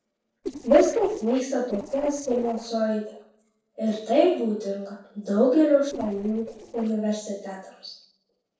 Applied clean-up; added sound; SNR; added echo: neural separator model SepFormer DNS4.